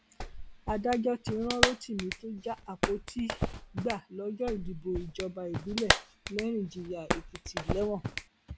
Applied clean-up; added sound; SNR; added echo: none; Clapping; 0 dB; none.